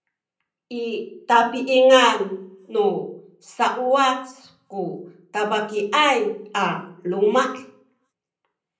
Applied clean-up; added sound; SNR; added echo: none; none; none; reverberation time 0.6 s.